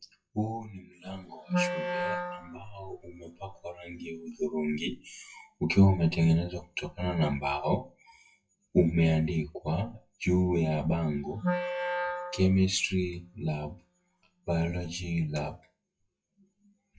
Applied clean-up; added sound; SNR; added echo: classical method WPE with log-MMSE.